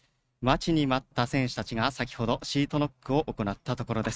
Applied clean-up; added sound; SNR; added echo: neural mask model RNNoise.